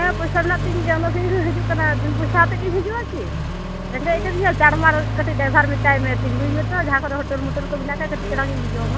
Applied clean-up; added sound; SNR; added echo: none; Accelerating, revving, vroom; 1 dB; none.